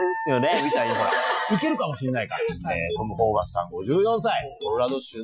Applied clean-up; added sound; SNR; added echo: classical method Wiener filter.